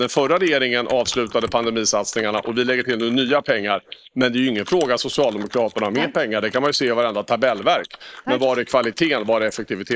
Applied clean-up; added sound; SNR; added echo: neural mask model Resemble Enhance denoiser.